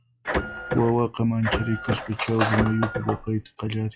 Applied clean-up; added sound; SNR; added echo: classical method log-MMSE.